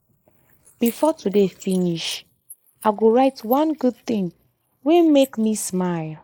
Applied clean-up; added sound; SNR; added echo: neural mask model Resemble Enhance denoiser.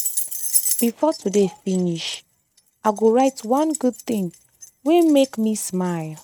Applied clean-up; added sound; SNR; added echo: neural mask model RNNoise.